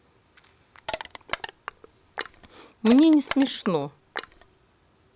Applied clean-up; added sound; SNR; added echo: none; Crushing; 11 dB; none.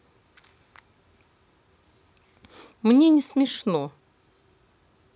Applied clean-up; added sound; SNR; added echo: none; none; none; none.